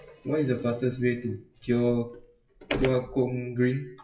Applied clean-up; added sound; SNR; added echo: classical method WPE with log-MMSE.